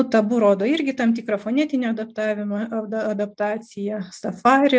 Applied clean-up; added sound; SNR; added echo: none; none; none; none.